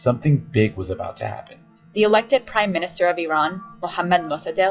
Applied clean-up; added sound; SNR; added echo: classical method WPE with log-MMSE.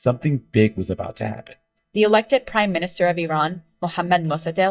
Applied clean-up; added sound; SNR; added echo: neural mask model DeepFilterNet 3.